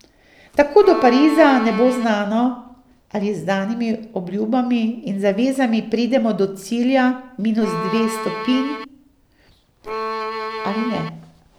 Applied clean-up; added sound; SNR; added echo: none; Bowed string instrument; 7 dB; none.